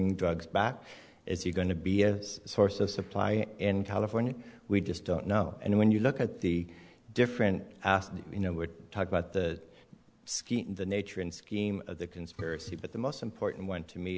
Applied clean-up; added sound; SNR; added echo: none; none; none; none.